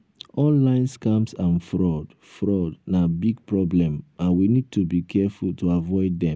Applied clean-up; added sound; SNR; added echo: none; none; none; none.